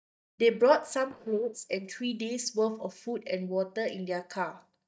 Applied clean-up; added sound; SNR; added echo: neural mask model DeepFilterNet 3.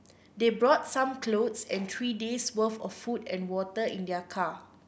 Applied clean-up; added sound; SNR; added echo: none; none; none; none.